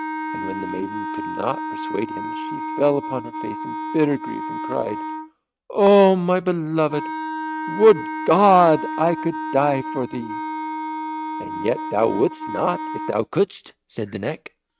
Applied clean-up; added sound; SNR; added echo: neural mask model RNNoise.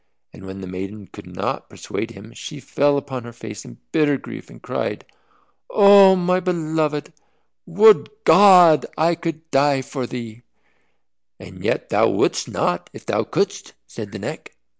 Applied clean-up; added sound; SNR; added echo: none; none; none; none.